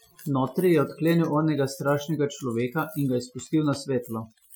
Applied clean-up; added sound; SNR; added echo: classical method Wiener filter.